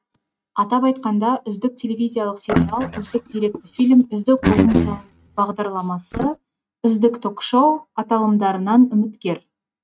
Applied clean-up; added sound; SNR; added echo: neural mask model RNNoise.